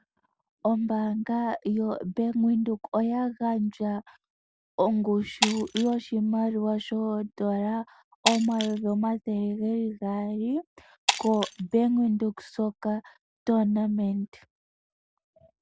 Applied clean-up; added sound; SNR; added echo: none; Shatter; 7 dB; none.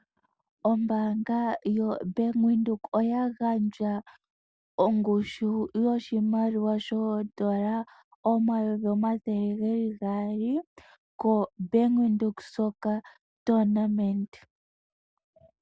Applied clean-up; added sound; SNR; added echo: none; none; none; none.